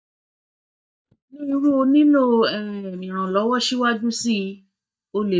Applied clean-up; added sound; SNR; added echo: neural mask model DeepFilterNet 3.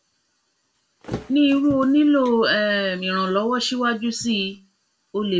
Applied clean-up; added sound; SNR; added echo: none; Thump, thud; 17 dB; reverberation time 0.2 s.